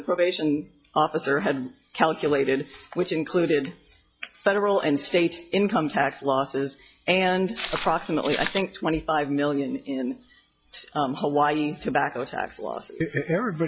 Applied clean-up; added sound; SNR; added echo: classical method log-MMSE.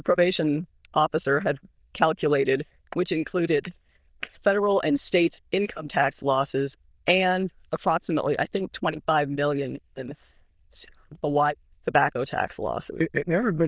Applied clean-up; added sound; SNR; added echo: neural diffusion model UNIVERSE++.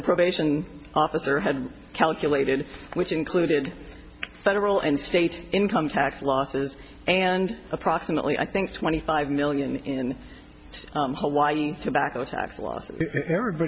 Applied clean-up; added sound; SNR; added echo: none; none; none; none.